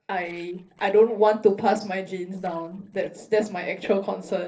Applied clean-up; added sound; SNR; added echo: neural separator model SepFormer DNS4.